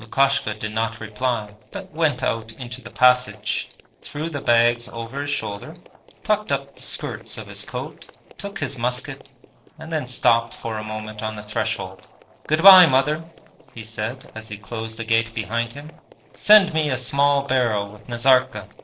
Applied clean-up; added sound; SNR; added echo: neural separator model SepFormer DNS4.